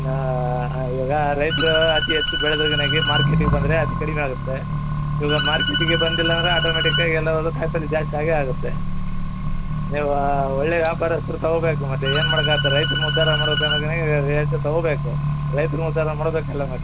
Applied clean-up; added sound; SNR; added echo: none; Bowed string instrument + Accelerating, revving, vroom; -2 dB; none.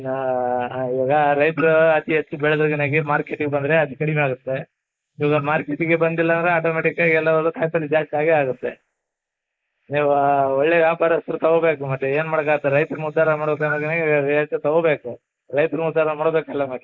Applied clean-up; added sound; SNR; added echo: neural mask model Resemble Enhance denoiser.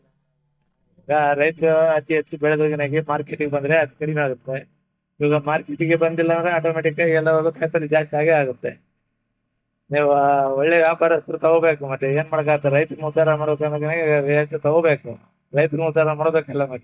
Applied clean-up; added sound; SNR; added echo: neural mask model DeepFilterNet 3.